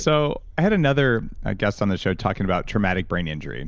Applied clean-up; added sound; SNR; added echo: none; Bark; 14 dB; none.